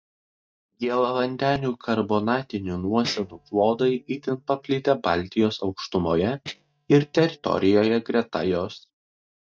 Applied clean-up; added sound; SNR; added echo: neural mask model DeepFilterNet 3.